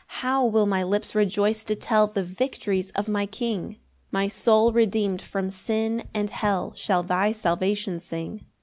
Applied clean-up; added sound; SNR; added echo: none; none; none; none.